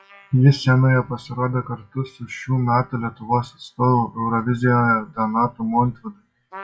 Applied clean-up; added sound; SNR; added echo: classical method WPE with log-MMSE.